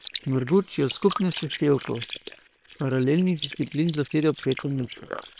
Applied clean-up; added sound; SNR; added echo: neural separator model SepFormer WHAM!.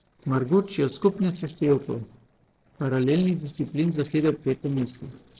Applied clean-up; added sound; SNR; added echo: neural separator model SepFormer DNS4.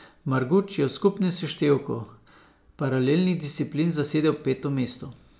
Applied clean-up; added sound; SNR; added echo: none; none; none; none.